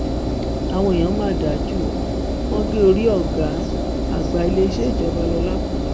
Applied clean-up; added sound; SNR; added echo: none; Engine; 0 dB; none.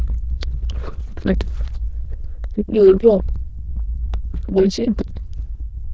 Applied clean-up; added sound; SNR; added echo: neural diffusion model UNIVERSE++.